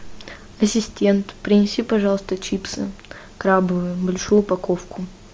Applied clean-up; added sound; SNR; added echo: none; none; none; none.